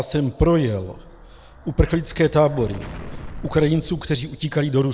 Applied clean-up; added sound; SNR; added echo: none; Explosion; 16 dB; none.